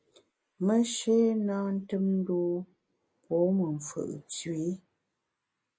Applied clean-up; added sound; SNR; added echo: neural mask model Resemble Enhance denoiser.